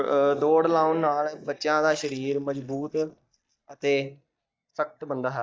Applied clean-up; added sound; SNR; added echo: neural mask model DeepFilterNet 3.